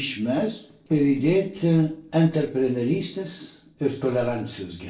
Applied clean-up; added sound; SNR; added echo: neural separator model SepFormer DNS4.